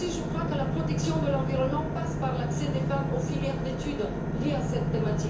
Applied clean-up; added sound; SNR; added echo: none; Engine / Boat, Water vehicle; -4 dB; reverberation time 0.8 s.